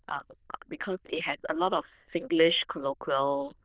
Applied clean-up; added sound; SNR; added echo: neural diffusion model UNIVERSE++.